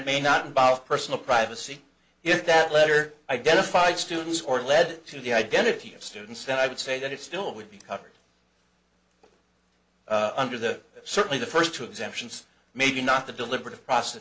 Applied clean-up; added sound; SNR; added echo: none; none; none; none.